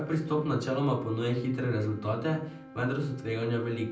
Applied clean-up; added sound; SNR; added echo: none; Wind instrument, woodwind instrument; 18 dB; reverberation time 0.6 s.